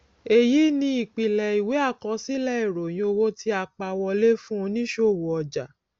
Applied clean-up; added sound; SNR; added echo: none; none; none; none.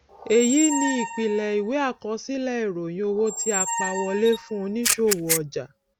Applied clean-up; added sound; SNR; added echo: none; Squeak + Camera; 6 dB; none.